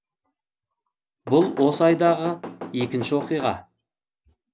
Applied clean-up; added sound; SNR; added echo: none; Knock / Wood; 13 dB; none.